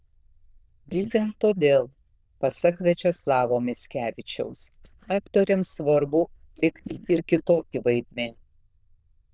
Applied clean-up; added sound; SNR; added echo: neural diffusion model UNIVERSE++.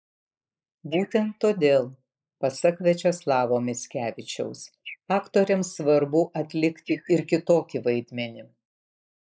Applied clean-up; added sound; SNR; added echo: neural mask model Resemble Enhance denoiser.